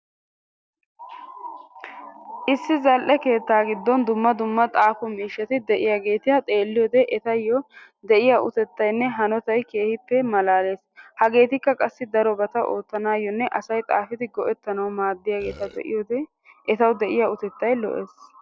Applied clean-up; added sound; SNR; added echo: none; Burping, eructation; 18 dB; none.